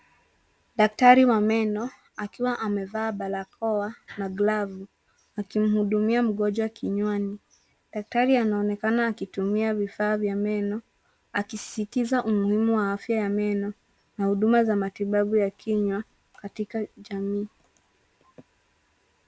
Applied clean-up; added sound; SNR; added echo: none; none; none; none.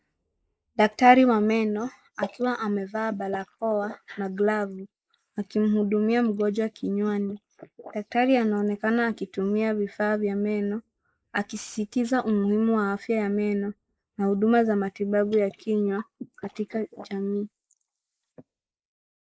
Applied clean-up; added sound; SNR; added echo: neural mask model Resemble Enhance denoiser.